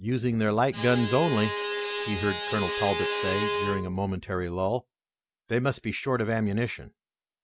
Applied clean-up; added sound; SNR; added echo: none; Bowed string instrument; 3 dB; none.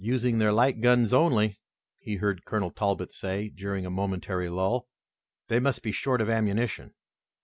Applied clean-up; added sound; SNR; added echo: none; none; none; none.